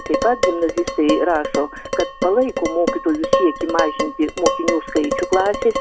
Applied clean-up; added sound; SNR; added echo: none; Dishes, pots, and pans; 3 dB; none.